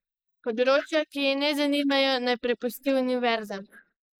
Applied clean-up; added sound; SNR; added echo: neural mask model Resemble Enhance denoiser.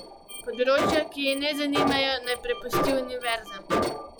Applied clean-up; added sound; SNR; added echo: classical method log-MMSE.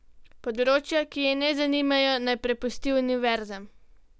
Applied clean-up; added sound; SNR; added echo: none; none; none; none.